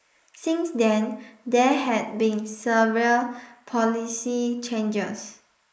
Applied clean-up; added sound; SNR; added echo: neural mask model Resemble Enhance denoiser.